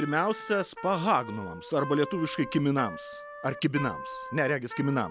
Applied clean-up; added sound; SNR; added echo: none; Trumpet; 12 dB; none.